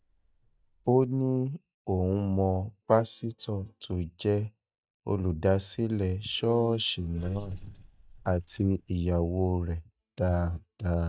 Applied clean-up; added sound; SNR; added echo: neural mask model DeepFilterNet 3.